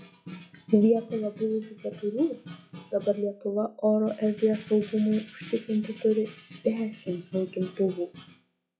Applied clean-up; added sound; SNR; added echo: classical method log-MMSE.